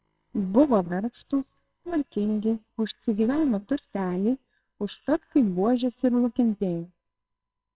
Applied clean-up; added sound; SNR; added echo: neural separator model SepFormer WHAMR!.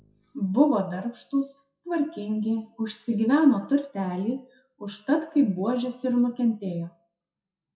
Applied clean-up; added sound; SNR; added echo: classical method WPE with log-MMSE.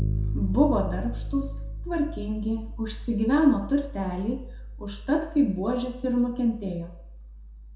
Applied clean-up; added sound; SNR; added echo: none; Bass guitar; 6 dB; reverberation time 0.5 s.